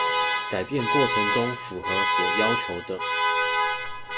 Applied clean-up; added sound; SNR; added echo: none; Alarm; -5 dB; none.